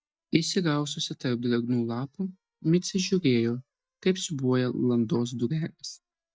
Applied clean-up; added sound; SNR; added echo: neural mask model DeepFilterNet 3.